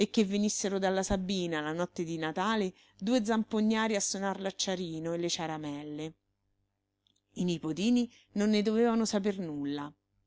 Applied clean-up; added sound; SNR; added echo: none; none; none; none.